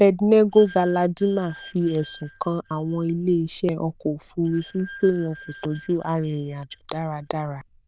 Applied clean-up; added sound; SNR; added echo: neural diffusion model UNIVERSE++.